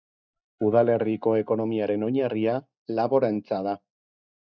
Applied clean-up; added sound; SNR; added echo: neural mask model DeepFilterNet 3.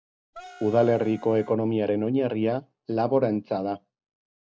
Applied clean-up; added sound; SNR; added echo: none; Wind instrument, woodwind instrument; 19 dB; none.